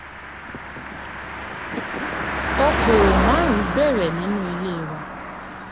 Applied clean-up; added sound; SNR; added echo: none; Car passing by; 0 dB; none.